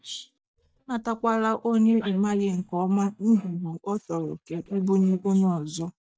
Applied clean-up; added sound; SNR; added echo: neural mask model DeepFilterNet 3.